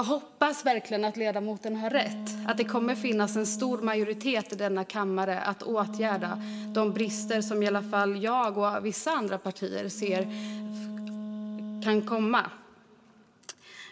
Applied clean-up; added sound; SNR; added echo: none; Wind instrument, woodwind instrument; 8 dB; reverberation time 1.7 s.